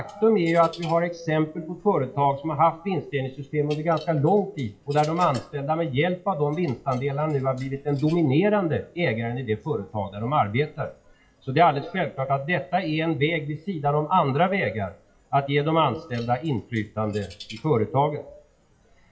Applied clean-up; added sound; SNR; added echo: classical method WPE with log-MMSE.